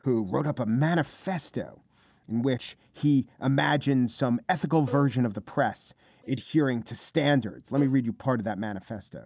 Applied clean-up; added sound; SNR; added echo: neural mask model DeepFilterNet 3.